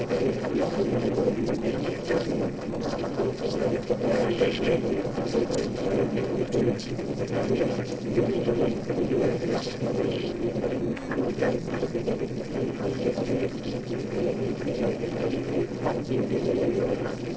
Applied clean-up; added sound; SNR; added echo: neural separator model SepFormer DNS4.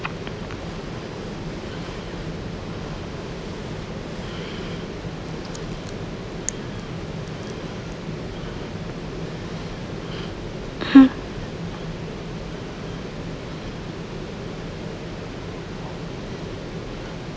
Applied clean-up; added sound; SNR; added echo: none; none; none; none.